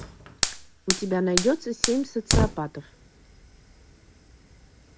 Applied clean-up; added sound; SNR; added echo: none; Fire; 0 dB; none.